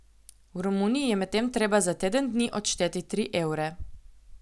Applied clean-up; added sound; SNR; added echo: none; none; none; none.